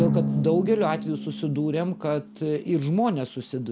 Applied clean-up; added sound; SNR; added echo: none; Drum; 5 dB; none.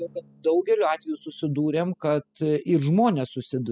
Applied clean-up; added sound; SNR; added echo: classical method spectral subtraction.